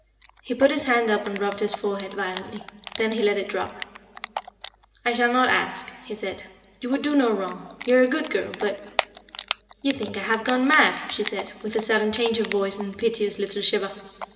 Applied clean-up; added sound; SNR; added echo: none; Typing; 13 dB; reverberation time 2.2 s.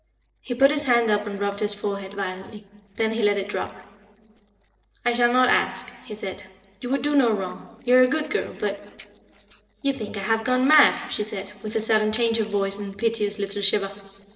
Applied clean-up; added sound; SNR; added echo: neural separator model SepFormer DNS4.